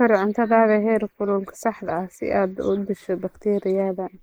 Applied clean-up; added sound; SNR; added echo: neural mask model Resemble Enhance denoiser.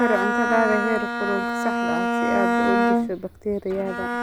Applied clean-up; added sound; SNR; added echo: none; Bowed string instrument; -3 dB; none.